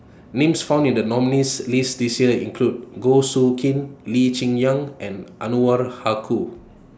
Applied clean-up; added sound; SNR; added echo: none; none; none; none.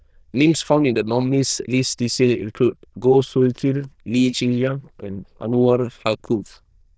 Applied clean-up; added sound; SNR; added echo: neural diffusion model UNIVERSE++.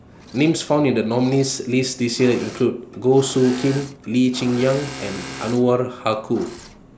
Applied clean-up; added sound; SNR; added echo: none; Engine / Mechanisms; 17 dB; none.